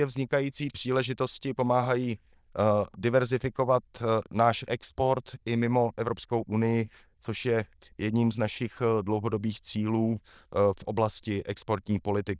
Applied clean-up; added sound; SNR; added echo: neural diffusion model UNIVERSE++.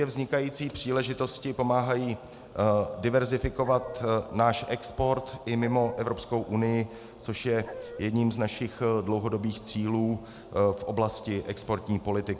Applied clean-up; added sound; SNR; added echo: none; Dog; 13 dB; none.